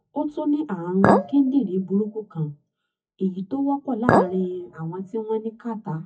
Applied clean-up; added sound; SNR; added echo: classical method WPE with log-MMSE.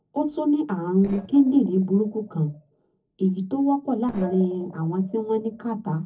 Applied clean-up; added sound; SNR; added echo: neural separator model SepFormer DNS4.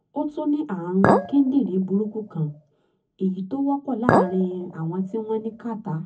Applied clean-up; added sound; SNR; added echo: none; Chink, clink; 2 dB; reverberation time 0.3 s.